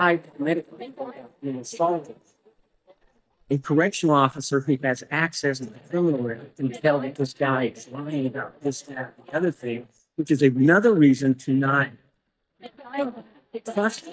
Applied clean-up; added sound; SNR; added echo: neural mask model DeepFilterNet 3.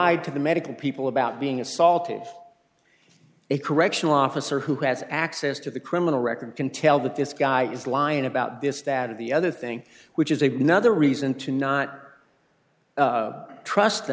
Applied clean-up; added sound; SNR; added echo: none; none; none; none.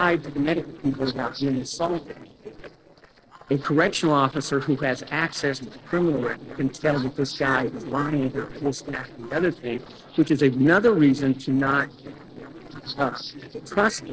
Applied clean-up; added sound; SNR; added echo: neural separator model SepFormer DNS4.